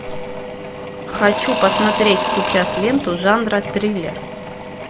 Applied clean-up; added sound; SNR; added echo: none; Engine / Drill / Mechanisms; 4 dB; none.